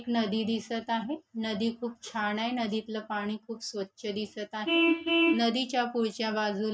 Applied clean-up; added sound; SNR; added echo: neural mask model RNNoise.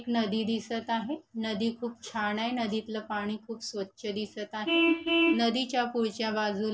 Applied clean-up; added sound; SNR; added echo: neural separator model SepFormer DNS4.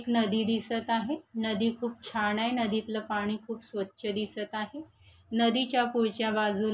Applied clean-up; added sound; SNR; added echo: none; none; none; none.